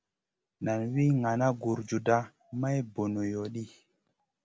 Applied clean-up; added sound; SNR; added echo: none; none; none; none.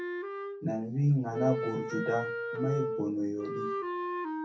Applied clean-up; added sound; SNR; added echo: none; Wind instrument, woodwind instrument; 3 dB; reverberation time 0.3 s.